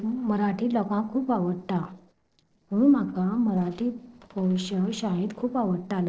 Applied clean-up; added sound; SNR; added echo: neural separator model SepFormer DNS4.